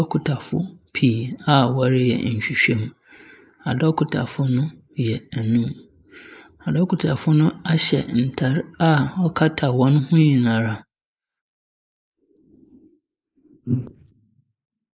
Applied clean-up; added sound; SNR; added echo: neural mask model Resemble Enhance denoiser.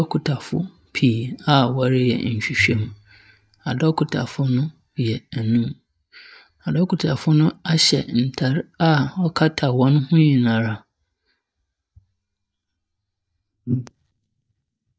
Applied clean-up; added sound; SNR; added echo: neural mask model DeepFilterNet 3.